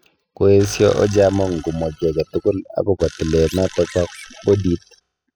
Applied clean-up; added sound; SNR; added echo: classical method spectral subtraction.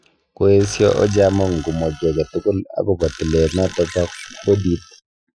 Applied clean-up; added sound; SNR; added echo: classical method Wiener filter.